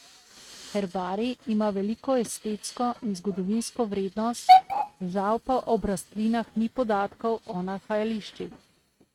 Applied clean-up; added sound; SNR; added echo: neural mask model RNNoise.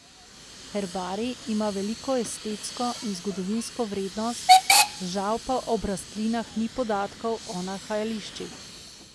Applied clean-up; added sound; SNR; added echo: none; Hiss / Alarm / Train; -1 dB; none.